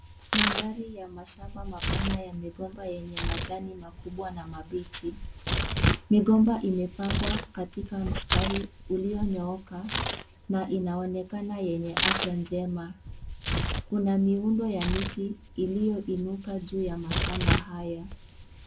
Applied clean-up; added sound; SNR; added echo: none; Tearing; 1 dB; none.